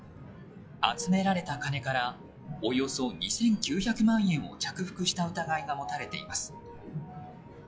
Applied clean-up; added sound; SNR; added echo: classical method log-MMSE.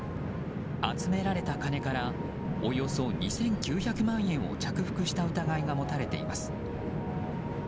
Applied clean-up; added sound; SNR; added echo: none; Train; 1 dB; none.